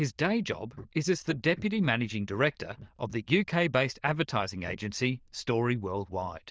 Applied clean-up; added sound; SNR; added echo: neural diffusion model UNIVERSE++.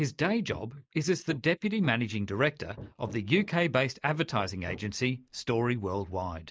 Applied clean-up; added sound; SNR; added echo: neural mask model Resemble Enhance denoiser.